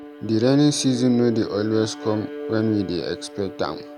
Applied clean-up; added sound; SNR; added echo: none; Bowed string instrument; 13 dB; none.